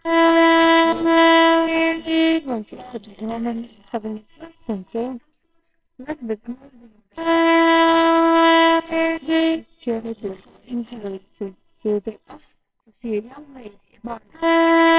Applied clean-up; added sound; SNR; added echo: neural separator model SepFormer WHAMR!.